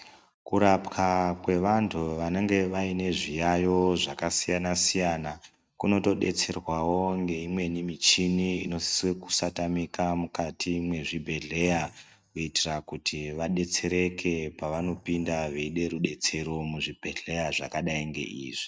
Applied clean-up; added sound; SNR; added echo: neural mask model RNNoise.